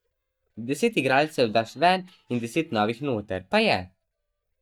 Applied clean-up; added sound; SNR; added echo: neural mask model DeepFilterNet 3.